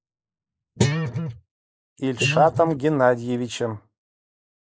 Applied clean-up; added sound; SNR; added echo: neural mask model Resemble Enhance denoiser.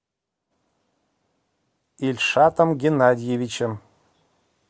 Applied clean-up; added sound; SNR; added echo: none; none; none; none.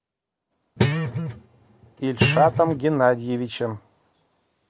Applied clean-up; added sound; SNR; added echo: none; Guitar; 1 dB; none.